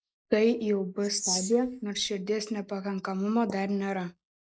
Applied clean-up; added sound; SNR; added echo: neural mask model Resemble Enhance denoiser.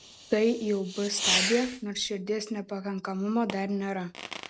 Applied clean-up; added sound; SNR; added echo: none; Fireworks; 5 dB; none.